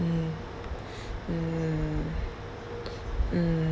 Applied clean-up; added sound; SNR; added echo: none; none; none; none.